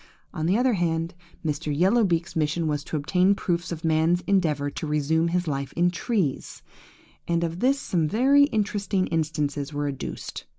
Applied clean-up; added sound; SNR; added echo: neural mask model Resemble Enhance denoiser.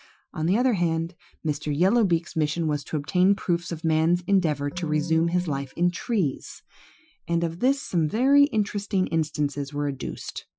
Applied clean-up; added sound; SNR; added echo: classical method Wiener filter.